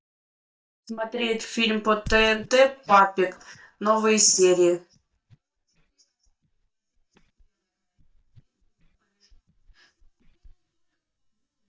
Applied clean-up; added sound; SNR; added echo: neural mask model DeepFilterNet 3.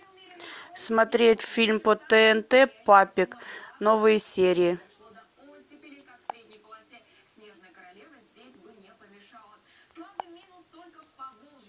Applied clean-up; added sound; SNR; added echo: none; none; none; none.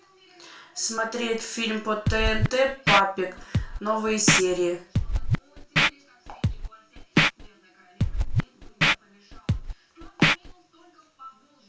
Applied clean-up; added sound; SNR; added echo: none; Scratching (performance technique); -4 dB; reverberation time 0.3 s.